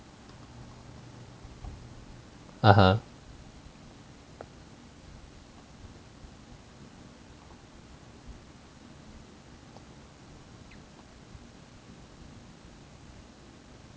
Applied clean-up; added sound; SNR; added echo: none; none; none; none.